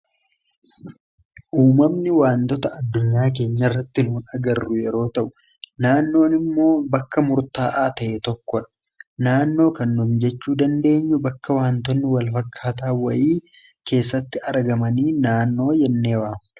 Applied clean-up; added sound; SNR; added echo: none; none; none; none.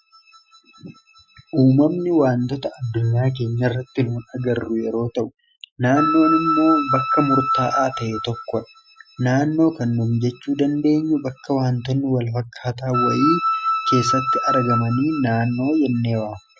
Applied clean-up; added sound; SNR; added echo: classical method Wiener filter.